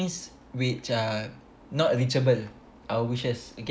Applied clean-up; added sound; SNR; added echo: none; none; none; none.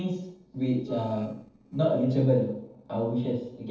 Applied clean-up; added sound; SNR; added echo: neural separator model SepFormer DNS4.